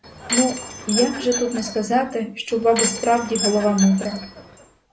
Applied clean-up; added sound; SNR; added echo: none; Door / Chime; 6 dB; none.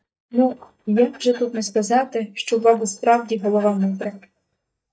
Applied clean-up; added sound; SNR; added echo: neural mask model DeepFilterNet 3.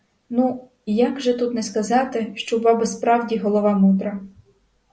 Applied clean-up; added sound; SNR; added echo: none; none; none; none.